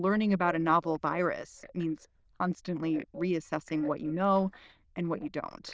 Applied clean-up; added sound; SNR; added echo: neural diffusion model UNIVERSE++.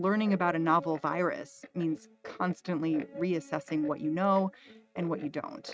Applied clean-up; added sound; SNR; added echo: neural mask model RNNoise.